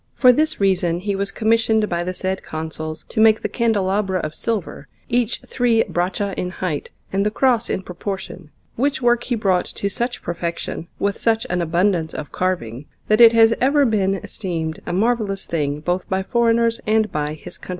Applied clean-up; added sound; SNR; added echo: none; none; none; none.